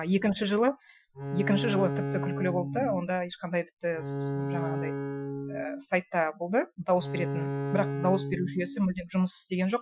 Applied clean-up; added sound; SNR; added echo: classical method Wiener filter.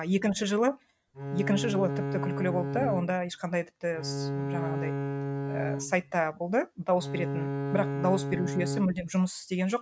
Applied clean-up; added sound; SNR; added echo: neural mask model RNNoise.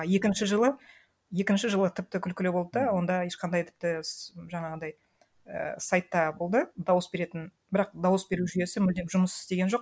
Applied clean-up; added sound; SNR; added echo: none; none; none; none.